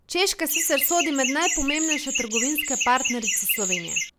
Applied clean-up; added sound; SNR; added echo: none; Chirp, tweet; 1 dB; none.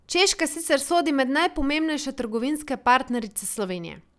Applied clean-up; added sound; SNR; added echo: none; none; none; none.